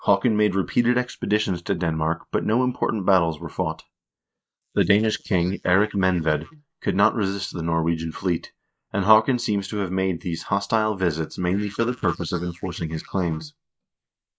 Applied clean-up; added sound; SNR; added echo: neural mask model Resemble Enhance denoiser.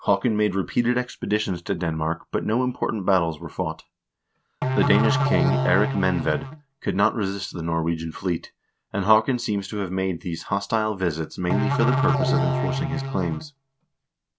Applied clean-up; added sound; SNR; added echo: none; Musical instrument; 0 dB; none.